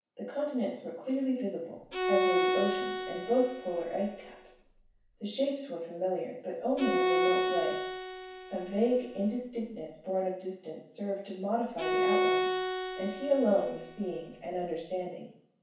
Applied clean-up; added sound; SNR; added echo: none; Bowed string instrument; 0 dB; reverberation time 0.7 s.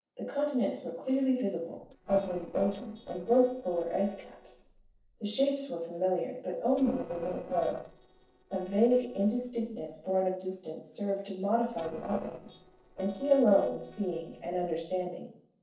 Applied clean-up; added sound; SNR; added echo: neural separator model SepFormer DNS4.